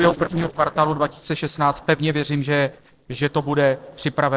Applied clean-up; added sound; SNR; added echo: neural separator model SepFormer DNS4.